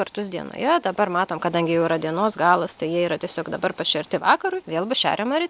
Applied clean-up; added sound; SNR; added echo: none; none; none; none.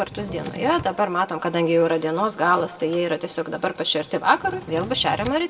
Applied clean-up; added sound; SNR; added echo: none; Drawer open or close; 17 dB; reverberation time 0.6 s.